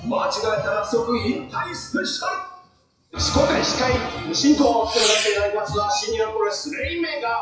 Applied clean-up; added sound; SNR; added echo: classical method WPE with log-MMSE.